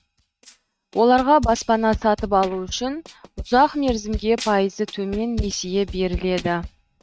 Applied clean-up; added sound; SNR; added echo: neural mask model RNNoise.